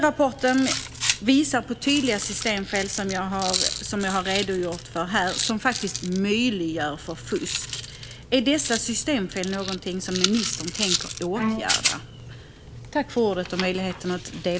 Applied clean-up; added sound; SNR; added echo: none; Bowed string instrument + Rattle; 6 dB; none.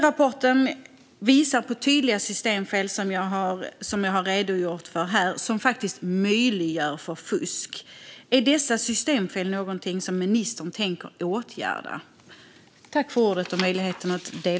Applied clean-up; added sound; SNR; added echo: none; none; none; none.